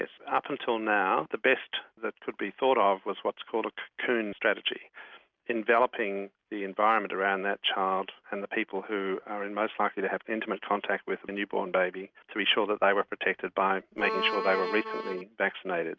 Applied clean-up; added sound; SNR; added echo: neural mask model RNNoise.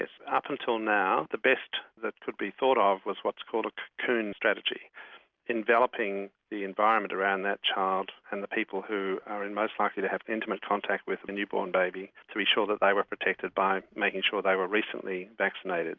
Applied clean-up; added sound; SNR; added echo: none; none; none; none.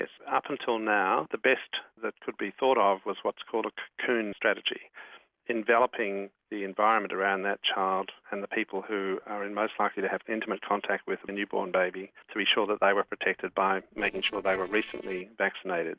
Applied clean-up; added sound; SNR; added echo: neural separator model SepFormer DNS4.